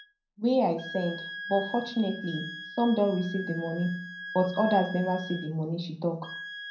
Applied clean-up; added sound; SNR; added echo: none; Wind instrument, woodwind instrument; 12 dB; reverberation time 0.5 s.